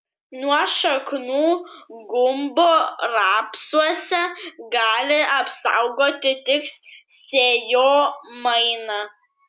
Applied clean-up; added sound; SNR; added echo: none; none; none; none.